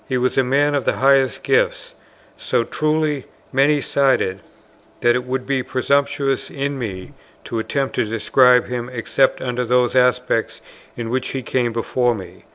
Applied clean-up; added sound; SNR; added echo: none; Buzz; 20 dB; none.